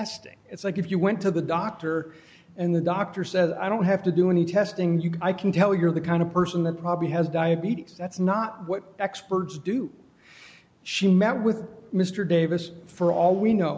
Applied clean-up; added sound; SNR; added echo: none; none; none; none.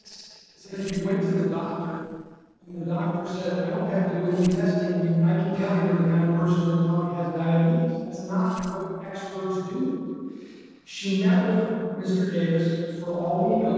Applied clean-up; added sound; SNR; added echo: neural separator model SepFormer DNS4.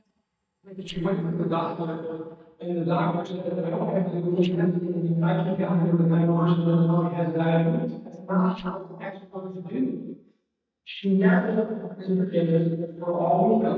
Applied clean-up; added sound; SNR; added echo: neural mask model DeepFilterNet 3.